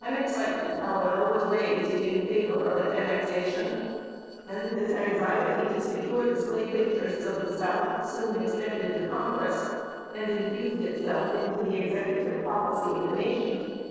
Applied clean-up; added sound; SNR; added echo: neural separator model SepFormer DNS4.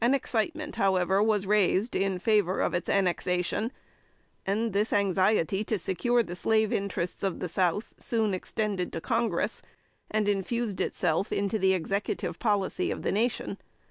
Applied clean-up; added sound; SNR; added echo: none; none; none; none.